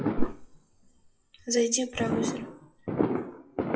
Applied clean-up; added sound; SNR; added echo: classical method WPE with log-MMSE.